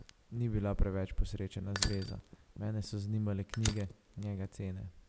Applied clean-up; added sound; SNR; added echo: none; Fire; 5 dB; none.